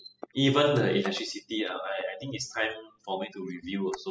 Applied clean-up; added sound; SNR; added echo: classical method spectral subtraction.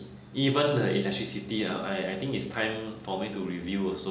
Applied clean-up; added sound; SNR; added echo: none; none; none; none.